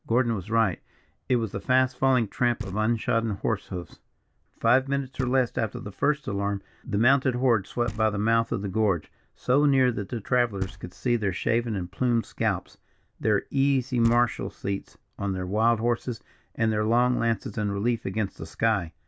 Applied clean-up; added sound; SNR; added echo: none; Knock; 20 dB; none.